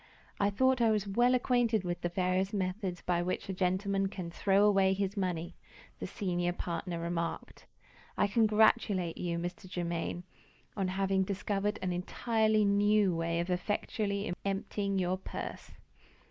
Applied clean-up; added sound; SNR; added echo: neural mask model Resemble Enhance denoiser.